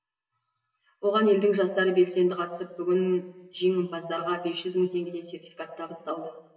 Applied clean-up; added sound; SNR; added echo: none; none; none; reverberation time 1.0 s.